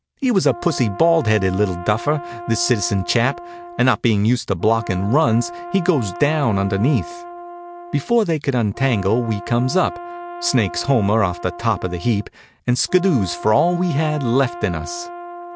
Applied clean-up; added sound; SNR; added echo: none; Brass instrument; 13 dB; none.